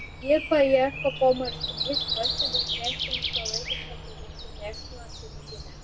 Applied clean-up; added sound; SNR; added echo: none; Breathing; 4 dB; reverberation time 0.1 s.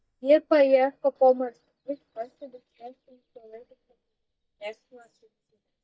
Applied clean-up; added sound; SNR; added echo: neural mask model DeepFilterNet 3.